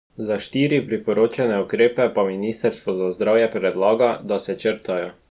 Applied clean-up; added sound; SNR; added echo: none; none; none; none.